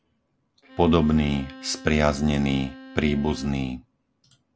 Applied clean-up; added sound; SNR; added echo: none; Bowed string instrument; 19 dB; none.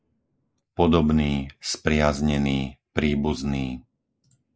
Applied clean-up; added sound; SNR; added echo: neural mask model Resemble Enhance denoiser.